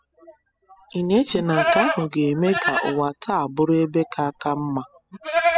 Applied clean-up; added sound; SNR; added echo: classical method spectral subtraction.